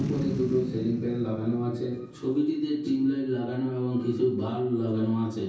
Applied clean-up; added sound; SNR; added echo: none; Boom; 11 dB; reverberation time 0.6 s.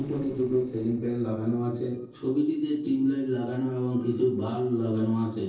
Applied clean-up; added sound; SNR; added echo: neural separator model SepFormer DNS4.